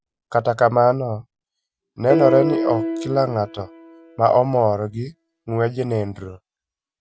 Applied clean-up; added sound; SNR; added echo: none; Piano; 5 dB; none.